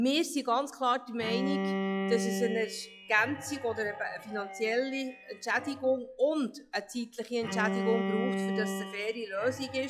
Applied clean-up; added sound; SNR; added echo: classical method log-MMSE.